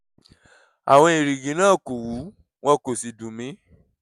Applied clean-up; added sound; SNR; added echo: none; none; none; none.